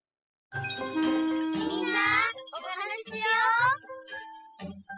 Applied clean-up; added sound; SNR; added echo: classical method spectral subtraction.